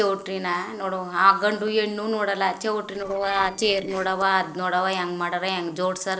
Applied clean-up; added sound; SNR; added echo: neural separator model SepFormer DNS4.